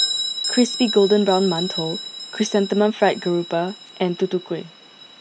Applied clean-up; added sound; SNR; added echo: none; Bell; 8 dB; none.